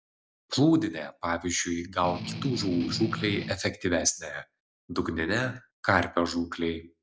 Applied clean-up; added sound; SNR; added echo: none; Strum; 6 dB; none.